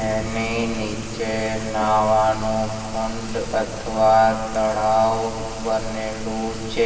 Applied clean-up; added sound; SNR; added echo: none; Rain; 10 dB; reverberation time 2.6 s.